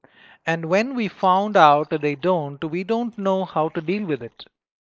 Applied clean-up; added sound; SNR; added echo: neural mask model Resemble Enhance denoiser.